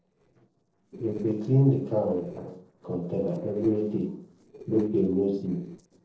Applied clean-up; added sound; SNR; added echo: neural separator model SepFormer DNS4.